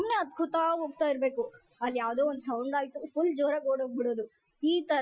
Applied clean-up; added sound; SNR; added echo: classical method Wiener filter.